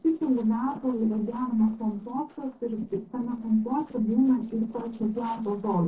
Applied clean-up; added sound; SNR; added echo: neural separator model SepFormer DNS4.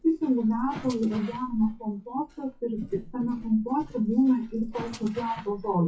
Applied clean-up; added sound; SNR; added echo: classical method WPE with log-MMSE.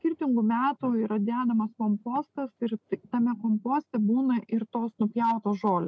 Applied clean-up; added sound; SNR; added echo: none; none; none; none.